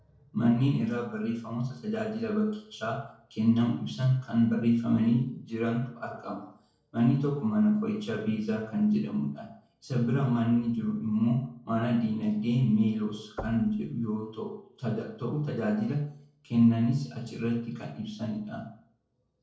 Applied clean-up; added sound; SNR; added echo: neural separator model SepFormer DNS4.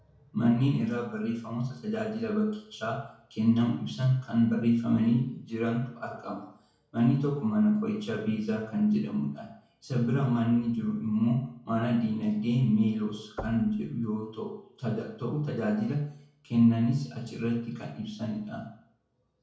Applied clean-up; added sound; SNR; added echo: none; Knock / Wood / Percussion; 18 dB; reverberation time 0.6 s.